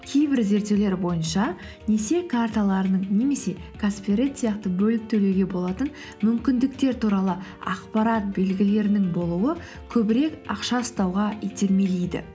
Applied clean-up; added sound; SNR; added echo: none; none; none; none.